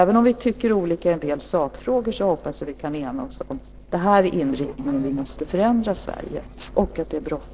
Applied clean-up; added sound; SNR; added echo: neural separator model SepFormer DNS4.